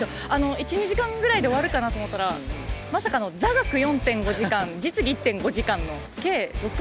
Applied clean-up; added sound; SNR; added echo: none; none; none; none.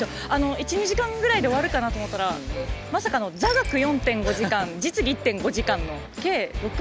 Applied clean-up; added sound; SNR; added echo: none; Wind instrument, woodwind instrument; 14 dB; none.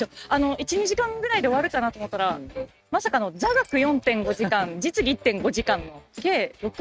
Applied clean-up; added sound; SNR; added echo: neural mask model RNNoise.